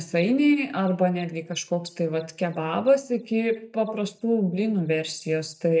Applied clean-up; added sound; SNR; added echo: neural mask model DeepFilterNet 3.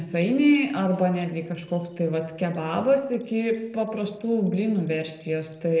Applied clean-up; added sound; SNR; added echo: neural separator model SepFormer DNS4.